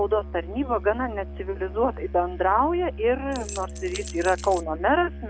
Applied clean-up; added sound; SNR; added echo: none; Rattle / Keys jangling + Musical instrument; 11 dB; none.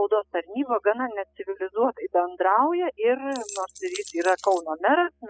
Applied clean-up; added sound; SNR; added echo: classical method spectral subtraction.